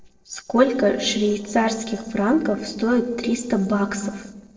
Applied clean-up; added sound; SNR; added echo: neural separator model SepFormer DNS4.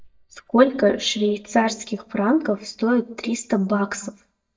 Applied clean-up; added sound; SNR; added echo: neural mask model DeepFilterNet 3.